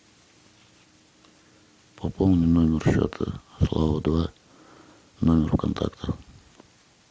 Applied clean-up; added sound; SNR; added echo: none; none; none; none.